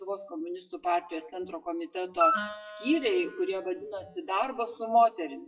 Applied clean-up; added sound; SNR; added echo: classical method WPE with log-MMSE.